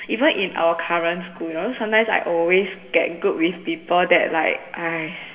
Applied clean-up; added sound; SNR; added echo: none; none; none; reverberation time 1.4 s.